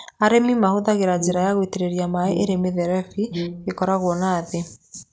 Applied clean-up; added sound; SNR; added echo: none; Brass instrument; 9 dB; none.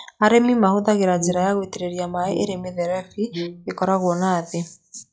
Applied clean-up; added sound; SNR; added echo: classical method log-MMSE.